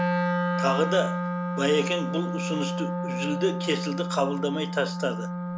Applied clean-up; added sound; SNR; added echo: none; Wind instrument, woodwind instrument; 0 dB; none.